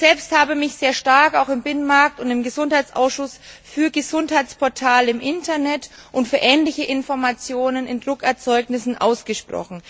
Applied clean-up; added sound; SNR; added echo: none; none; none; none.